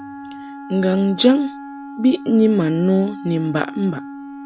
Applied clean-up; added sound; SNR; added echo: none; Wind instrument, woodwind instrument; 14 dB; none.